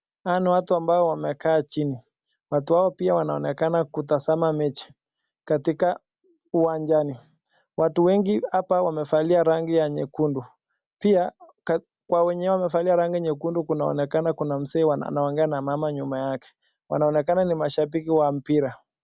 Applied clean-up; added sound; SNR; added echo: none; none; none; none.